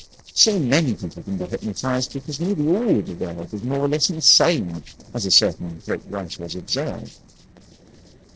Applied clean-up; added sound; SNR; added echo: neural separator model SepFormer DNS4.